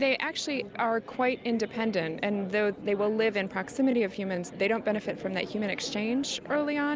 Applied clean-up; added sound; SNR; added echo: none; none; none; none.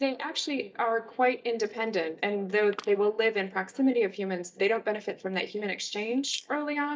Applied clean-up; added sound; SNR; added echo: neural mask model DeepFilterNet 3.